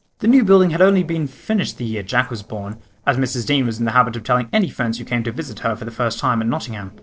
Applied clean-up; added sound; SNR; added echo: neural separator model SepFormer DNS4.